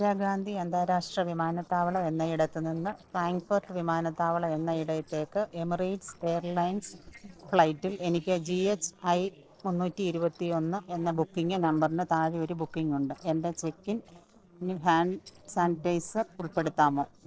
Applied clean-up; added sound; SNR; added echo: neural separator model SepFormer DNS4.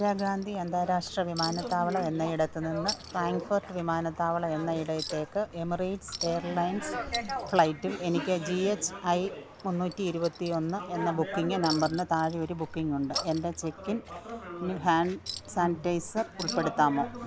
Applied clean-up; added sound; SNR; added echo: none; Chink, clink; 15 dB; none.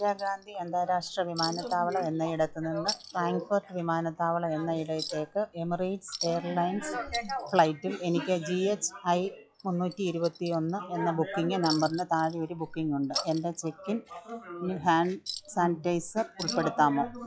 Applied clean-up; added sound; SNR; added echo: classical method log-MMSE.